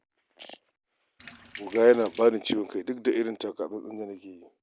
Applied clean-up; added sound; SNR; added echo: none; Sink (filling or washing); 18 dB; none.